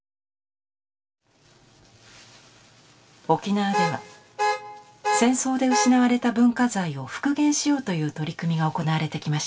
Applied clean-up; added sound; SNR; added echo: none; Alarm / Car; 2 dB; reverberation time 0.2 s.